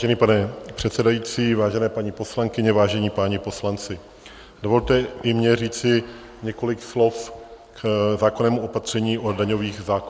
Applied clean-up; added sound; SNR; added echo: none; none; none; none.